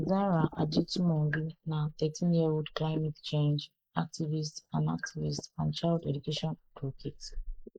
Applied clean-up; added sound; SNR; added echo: neural mask model Resemble Enhance denoiser.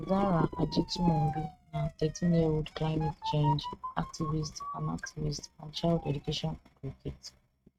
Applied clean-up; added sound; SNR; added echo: neural mask model RNNoise.